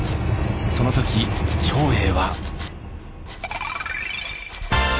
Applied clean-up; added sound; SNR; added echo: none; Domestic sounds, home sounds; 14 dB; none.